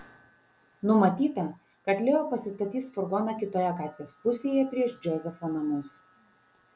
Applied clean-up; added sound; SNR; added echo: none; none; none; none.